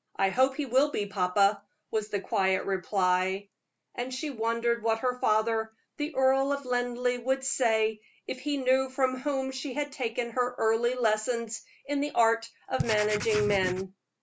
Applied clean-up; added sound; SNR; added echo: none; Writing; 6 dB; none.